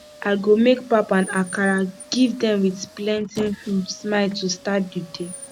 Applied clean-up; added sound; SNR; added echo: none; Squeak; 20 dB; none.